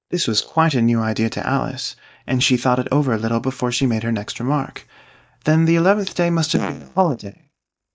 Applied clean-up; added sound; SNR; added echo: neural mask model DeepFilterNet 3.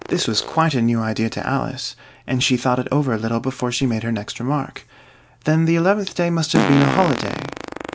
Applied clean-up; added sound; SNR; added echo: none; Fart; 9 dB; none.